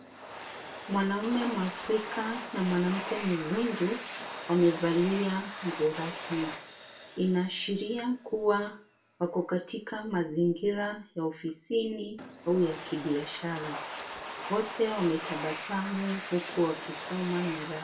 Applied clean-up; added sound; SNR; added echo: none; Domestic sounds, home sounds; 11 dB; reverberation time 0.3 s.